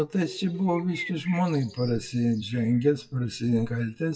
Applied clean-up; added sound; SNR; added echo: classical method WPE with log-MMSE.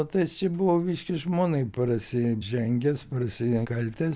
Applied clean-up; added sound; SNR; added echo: none; none; none; none.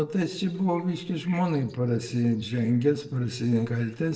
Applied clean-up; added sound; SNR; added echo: neural separator model SepFormer DNS4.